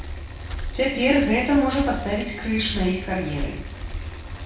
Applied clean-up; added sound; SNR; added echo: none; Bicycle; 7 dB; reverberation time 0.6 s.